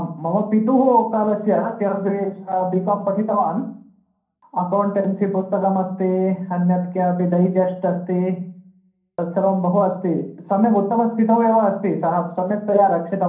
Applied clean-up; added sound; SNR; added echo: none; none; none; reverberation time 0.6 s.